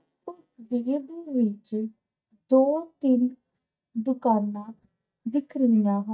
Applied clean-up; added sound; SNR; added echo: neural mask model DeepFilterNet 3.